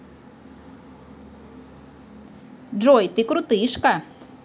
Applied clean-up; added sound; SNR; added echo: none; none; none; none.